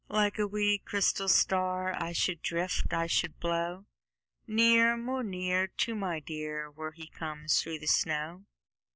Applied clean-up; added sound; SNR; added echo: none; none; none; none.